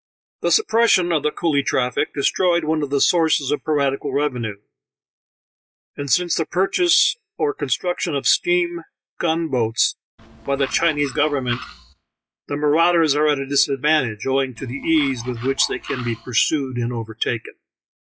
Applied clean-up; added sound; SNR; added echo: classical method log-MMSE.